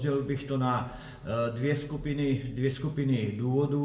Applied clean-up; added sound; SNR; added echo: none; none; none; reverberation time 0.6 s.